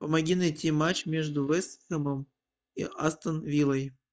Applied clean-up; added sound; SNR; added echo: neural mask model DeepFilterNet 3.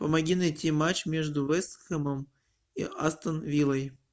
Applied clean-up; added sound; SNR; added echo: none; none; none; none.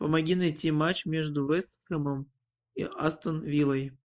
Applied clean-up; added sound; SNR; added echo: neural mask model Resemble Enhance denoiser.